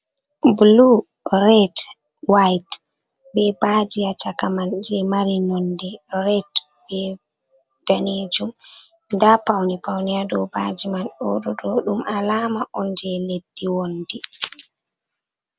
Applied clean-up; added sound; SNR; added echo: none; none; none; none.